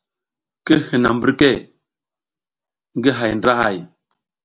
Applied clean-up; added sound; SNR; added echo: none; none; none; none.